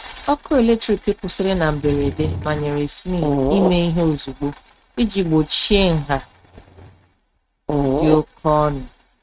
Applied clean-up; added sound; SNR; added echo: neural mask model RNNoise.